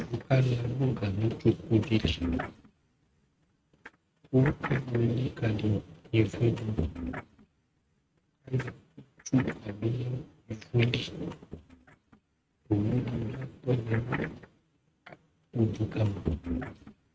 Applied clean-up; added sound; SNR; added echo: neural mask model RNNoise.